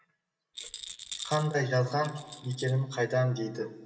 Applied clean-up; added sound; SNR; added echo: none; Rattle; 14 dB; reverberation time 2.7 s.